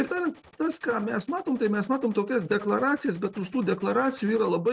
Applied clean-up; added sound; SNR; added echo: neural mask model RNNoise.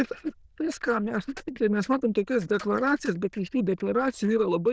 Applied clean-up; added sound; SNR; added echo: neural diffusion model UNIVERSE++.